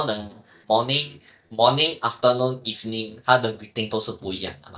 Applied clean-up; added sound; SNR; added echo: neural mask model DeepFilterNet 3.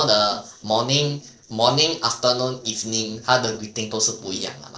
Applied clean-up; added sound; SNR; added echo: neural separator model SepFormer DNS4.